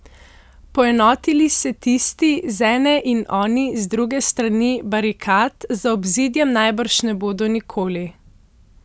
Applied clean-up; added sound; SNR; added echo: none; none; none; none.